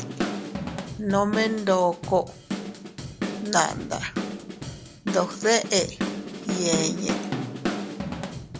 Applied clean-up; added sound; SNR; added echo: none; Drum / Drum kit; 4 dB; none.